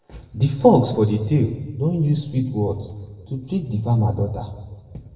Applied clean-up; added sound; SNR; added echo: none; none; none; reverberation time 1.1 s.